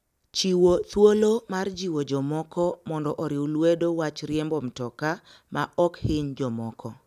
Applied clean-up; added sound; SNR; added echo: none; none; none; none.